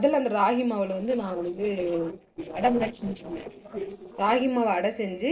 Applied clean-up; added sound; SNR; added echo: neural separator model SepFormer DNS4.